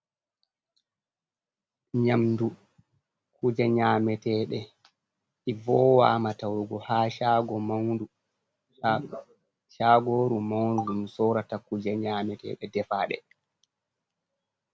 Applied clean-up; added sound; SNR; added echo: none; none; none; none.